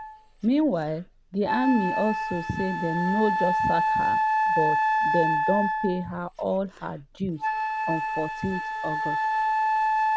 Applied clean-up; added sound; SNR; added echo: none; Wind instrument, woodwind instrument; -2 dB; none.